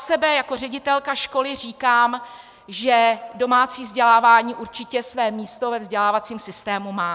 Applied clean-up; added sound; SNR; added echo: none; none; none; none.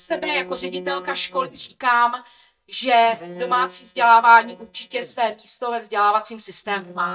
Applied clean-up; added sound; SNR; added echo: neural mask model DeepFilterNet 3.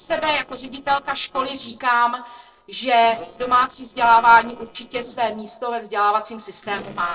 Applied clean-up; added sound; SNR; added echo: neural separator model SepFormer DNS4.